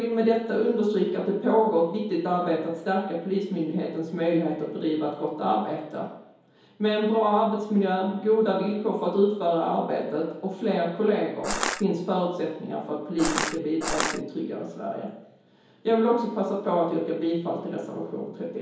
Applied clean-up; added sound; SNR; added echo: none; Crushing; 2 dB; reverberation time 2.2 s.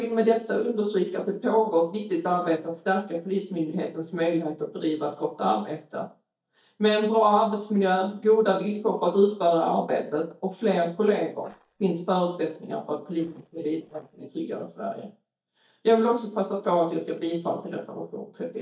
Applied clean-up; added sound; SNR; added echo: neural mask model DeepFilterNet 3.